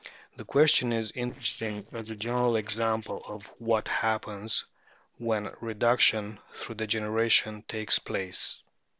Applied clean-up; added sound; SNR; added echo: neural separator model SepFormer DNS4.